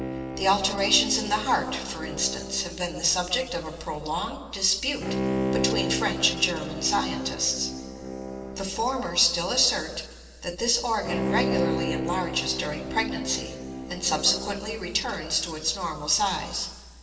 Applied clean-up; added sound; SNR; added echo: none; Bowed string instrument; 5 dB; reverberation time 2.6 s.